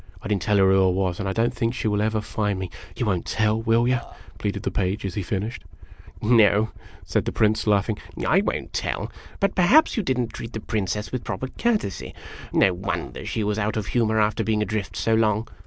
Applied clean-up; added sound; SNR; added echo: none; Burping, eructation + Aircraft; 16 dB; none.